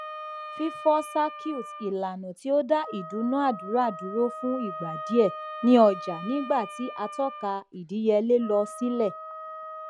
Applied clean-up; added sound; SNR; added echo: none; Wind instrument, woodwind instrument; 12 dB; none.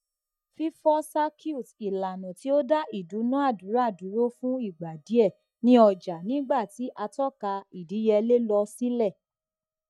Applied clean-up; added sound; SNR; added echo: neural mask model DeepFilterNet 3.